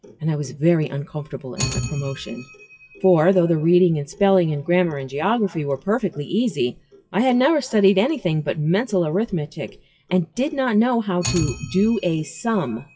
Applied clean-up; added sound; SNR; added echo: classical method WPE with log-MMSE.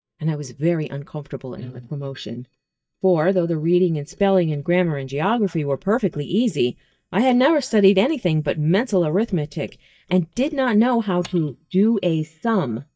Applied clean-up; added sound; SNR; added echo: neural mask model DeepFilterNet 3.